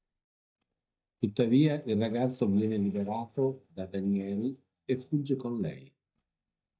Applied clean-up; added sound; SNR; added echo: neural mask model DeepFilterNet 3.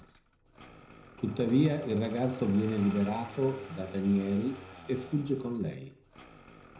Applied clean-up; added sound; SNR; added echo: none; Engine starting; 17 dB; reverberation time 0.5 s.